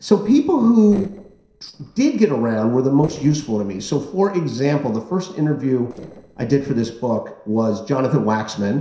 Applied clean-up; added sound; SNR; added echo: neural separator model SepFormer DNS4.